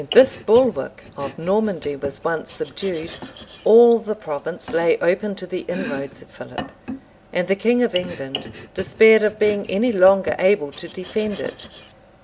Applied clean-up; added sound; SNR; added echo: none; Domestic sounds, home sounds; 16 dB; none.